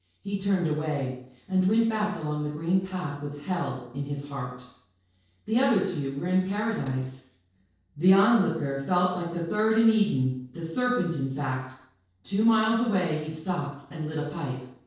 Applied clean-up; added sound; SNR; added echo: neural separator model SepFormer DNS4.